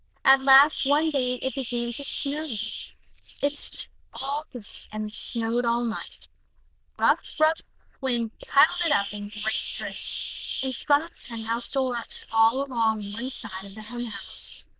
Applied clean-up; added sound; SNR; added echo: neural diffusion model UNIVERSE++.